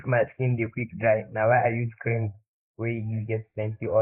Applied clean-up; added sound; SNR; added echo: neural mask model Resemble Enhance denoiser.